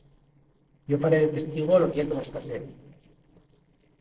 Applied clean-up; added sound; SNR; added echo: neural separator model SepFormer DNS4.